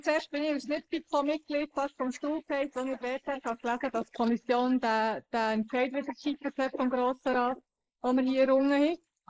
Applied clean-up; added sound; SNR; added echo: neural mask model Resemble Enhance denoiser.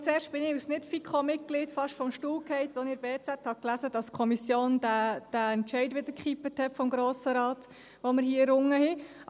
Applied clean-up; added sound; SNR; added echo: none; none; none; none.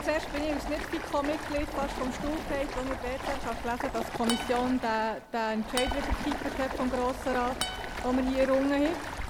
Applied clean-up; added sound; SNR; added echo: none; Acoustic guitar + Stream; 5 dB; none.